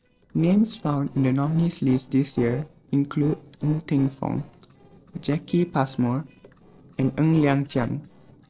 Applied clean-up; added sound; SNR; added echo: neural separator model SepFormer DNS4.